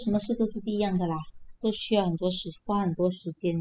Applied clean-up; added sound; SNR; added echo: classical method spectral subtraction.